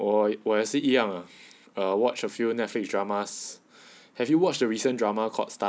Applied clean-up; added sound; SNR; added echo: none; none; none; none.